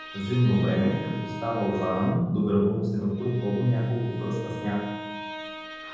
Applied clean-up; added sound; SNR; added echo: none; Bowed string instrument; 13 dB; reverberation time 1.3 s.